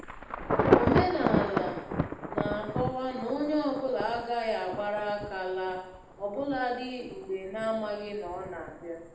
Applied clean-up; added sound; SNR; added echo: none; Thunder / Traffic noise, roadway noise / Rain / Insect; 0 dB; reverberation time 0.8 s.